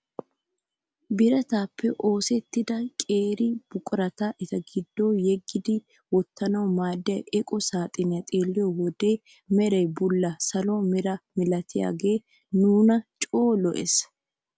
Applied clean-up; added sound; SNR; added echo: none; none; none; none.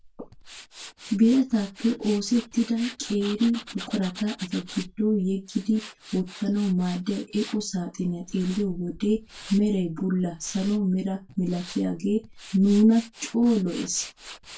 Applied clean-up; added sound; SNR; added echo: none; Tools; 18 dB; reverberation time 0.2 s.